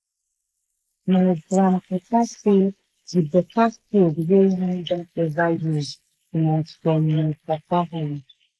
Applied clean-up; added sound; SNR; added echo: neural mask model Resemble Enhance denoiser.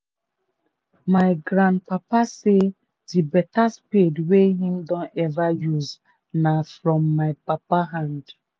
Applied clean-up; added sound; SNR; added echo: none; none; none; none.